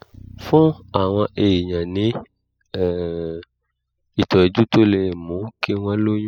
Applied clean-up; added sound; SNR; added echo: classical method spectral subtraction.